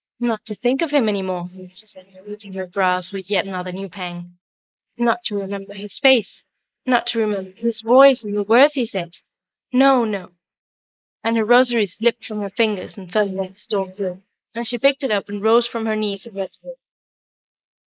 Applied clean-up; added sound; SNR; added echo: neural mask model Resemble Enhance denoiser.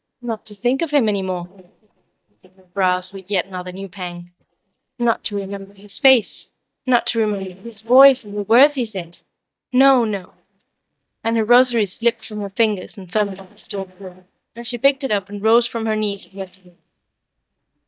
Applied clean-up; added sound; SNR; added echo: neural mask model DeepFilterNet 3.